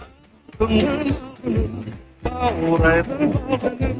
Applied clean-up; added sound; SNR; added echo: neural mask model RNNoise.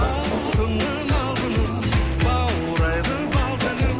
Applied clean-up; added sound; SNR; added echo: none; Subway, metro, underground; 9 dB; none.